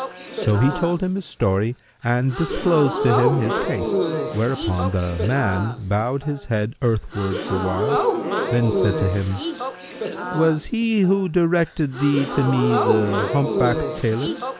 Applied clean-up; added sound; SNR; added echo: none; Crowd / Gasp; 4 dB; none.